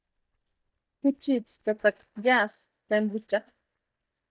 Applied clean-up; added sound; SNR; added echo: neural mask model DeepFilterNet 3.